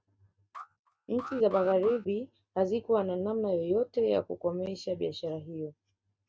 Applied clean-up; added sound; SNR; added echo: neural mask model RNNoise.